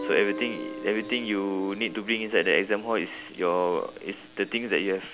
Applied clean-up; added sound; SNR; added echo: none; Guitar; 13 dB; none.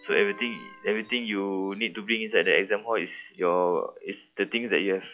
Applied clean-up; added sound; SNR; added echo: classical method log-MMSE.